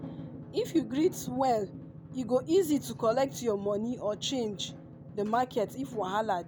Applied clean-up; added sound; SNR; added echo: none; Drum; 13 dB; none.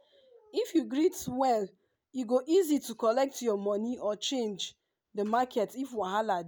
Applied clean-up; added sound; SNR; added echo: none; none; none; none.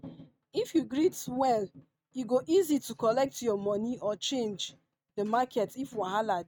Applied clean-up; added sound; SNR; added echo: neural mask model RNNoise.